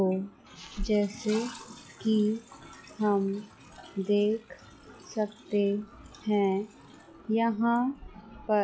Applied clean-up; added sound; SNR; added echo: classical method log-MMSE.